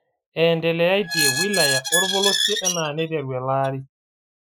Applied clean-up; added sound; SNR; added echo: classical method Wiener filter.